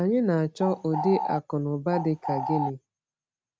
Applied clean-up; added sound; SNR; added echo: none; Bird; 4 dB; none.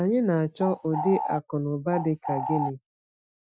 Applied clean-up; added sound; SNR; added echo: classical method Wiener filter.